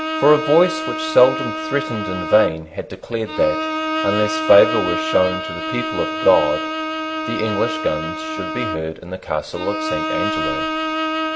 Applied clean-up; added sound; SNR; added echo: none; Bowed string instrument; 4 dB; none.